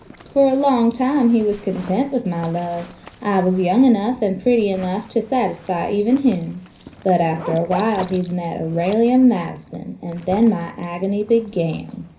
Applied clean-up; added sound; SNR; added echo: none; Zipper (clothing); 20 dB; reverberation time 0.4 s.